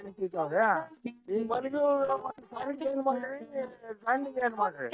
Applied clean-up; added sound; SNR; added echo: neural mask model DeepFilterNet 3.